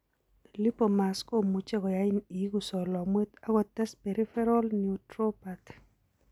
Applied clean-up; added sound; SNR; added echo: none; none; none; none.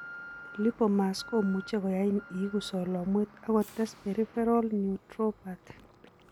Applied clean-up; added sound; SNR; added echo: none; Alarm; 19 dB; none.